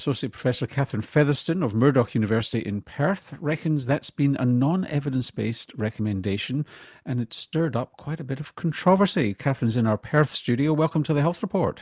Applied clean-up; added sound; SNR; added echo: none; none; none; none.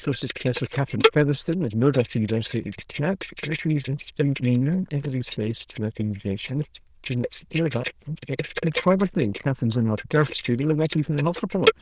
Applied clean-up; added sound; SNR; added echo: neural diffusion model UNIVERSE++.